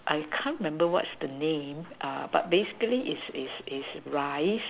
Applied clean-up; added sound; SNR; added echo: none; none; none; none.